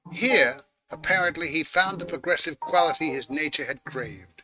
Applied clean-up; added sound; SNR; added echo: neural mask model RNNoise.